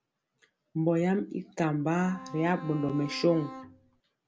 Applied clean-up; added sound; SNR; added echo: none; Bowed string instrument; 14 dB; none.